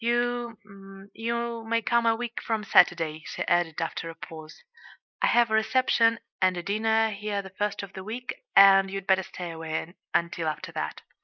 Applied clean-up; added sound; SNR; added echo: neural mask model Resemble Enhance denoiser.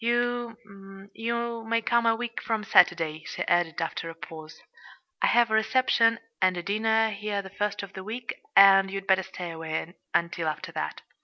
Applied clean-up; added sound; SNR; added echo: none; none; none; none.